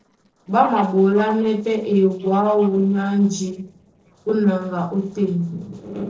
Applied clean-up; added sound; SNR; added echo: neural separator model SepFormer DNS4.